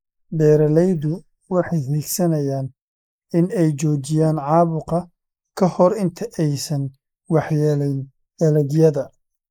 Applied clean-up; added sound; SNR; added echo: neural mask model Resemble Enhance denoiser.